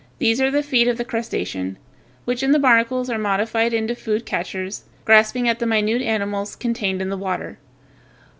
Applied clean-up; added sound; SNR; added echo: none; none; none; none.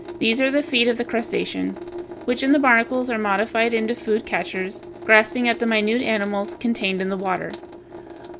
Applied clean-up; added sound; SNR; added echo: none; Drip / Sink (filling or washing) / Water tap, faucet; 15 dB; none.